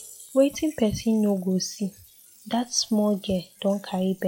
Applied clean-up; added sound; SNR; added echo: classical method log-MMSE.